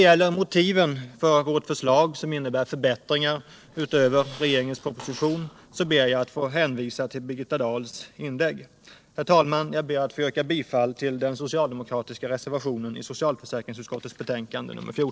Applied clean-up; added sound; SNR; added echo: neural separator model SepFormer DNS4.